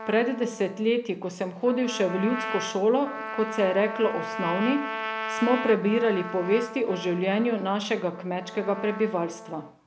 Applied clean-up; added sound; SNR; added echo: none; Trumpet; 10 dB; none.